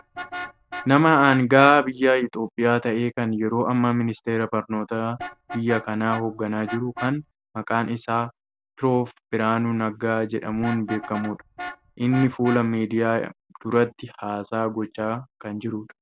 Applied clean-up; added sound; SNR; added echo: none; Vehicle horn, car horn, honking; 17 dB; none.